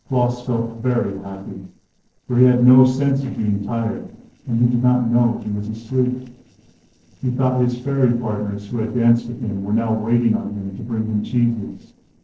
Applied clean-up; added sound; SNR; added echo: neural separator model SepFormer DNS4.